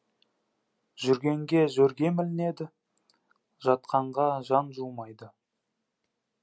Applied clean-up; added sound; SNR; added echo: none; none; none; none.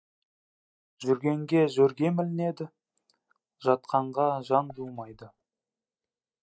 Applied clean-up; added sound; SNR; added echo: neural mask model DeepFilterNet 3.